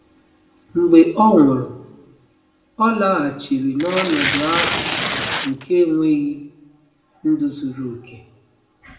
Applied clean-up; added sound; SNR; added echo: none; Tearing; 3 dB; reverberation time 0.6 s.